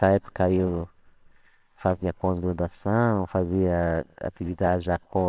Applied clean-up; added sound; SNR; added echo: neural separator model SepFormer WHAMR!.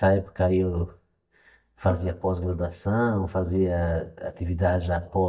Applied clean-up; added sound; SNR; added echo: neural mask model DeepFilterNet 3.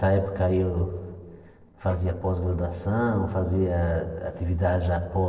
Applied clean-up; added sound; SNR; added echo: neural separator model SepFormer DNS4.